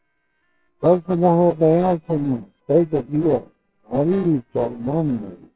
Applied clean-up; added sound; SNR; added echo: neural separator model SepFormer WHAMR!.